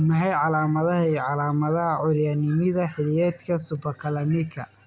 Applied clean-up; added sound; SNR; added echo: none; none; none; none.